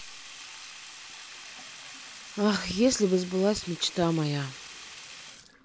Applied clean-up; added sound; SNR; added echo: none; Sink (filling or washing); 15 dB; none.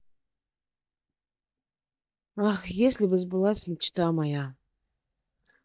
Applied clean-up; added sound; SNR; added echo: neural mask model DeepFilterNet 3.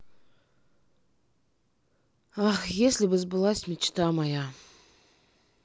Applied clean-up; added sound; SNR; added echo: none; none; none; none.